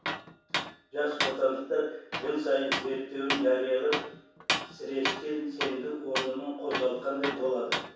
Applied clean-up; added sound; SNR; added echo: none; Tools; 4 dB; reverberation time 0.7 s.